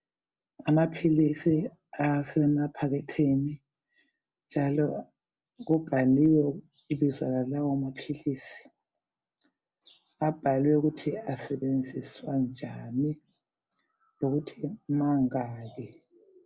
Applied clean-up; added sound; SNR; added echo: none; none; none; none.